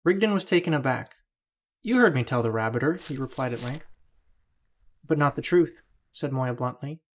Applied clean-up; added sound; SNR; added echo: neural mask model DeepFilterNet 3.